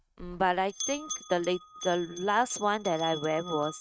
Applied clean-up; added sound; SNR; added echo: neural mask model RNNoise.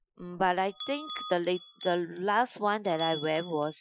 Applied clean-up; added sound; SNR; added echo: classical method Wiener filter.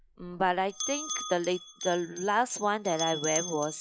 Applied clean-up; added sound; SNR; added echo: classical method log-MMSE.